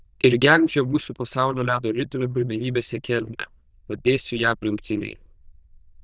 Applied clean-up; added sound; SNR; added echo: neural diffusion model UNIVERSE++.